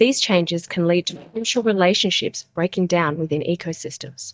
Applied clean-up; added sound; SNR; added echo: neural mask model DeepFilterNet 3.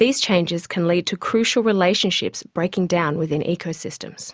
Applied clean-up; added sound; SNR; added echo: none; none; none; none.